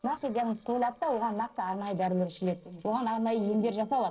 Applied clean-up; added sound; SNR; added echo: neural separator model SepFormer DNS4.